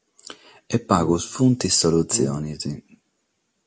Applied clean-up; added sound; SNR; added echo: none; Brass instrument; 13 dB; none.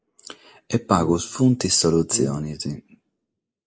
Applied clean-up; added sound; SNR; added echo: neural mask model Resemble Enhance denoiser.